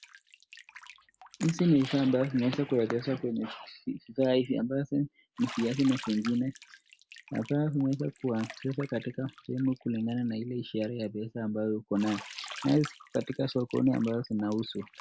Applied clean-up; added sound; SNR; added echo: none; Camera + Bathtub (filling or washing); 18 dB; none.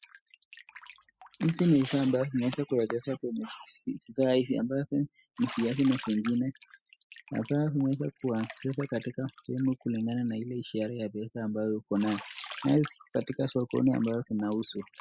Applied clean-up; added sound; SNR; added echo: classical method spectral subtraction.